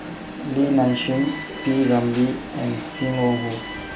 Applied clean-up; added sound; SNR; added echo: none; Alarm; 10 dB; none.